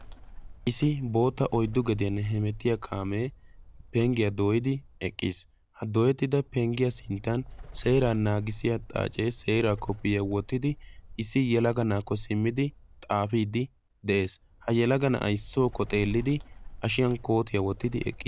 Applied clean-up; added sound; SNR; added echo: none; Bird; 17 dB; none.